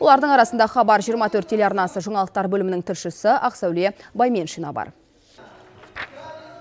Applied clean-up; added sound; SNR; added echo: none; none; none; none.